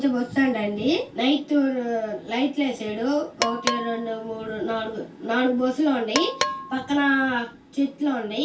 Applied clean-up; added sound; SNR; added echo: none; Percussion; 7 dB; reverberation time 0.2 s.